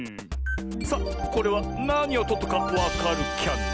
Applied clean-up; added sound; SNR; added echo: none; Drum kit; 5 dB; none.